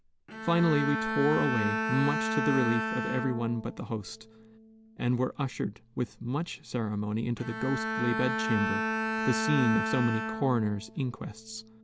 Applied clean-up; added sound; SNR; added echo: none; Bowed string instrument; 3 dB; none.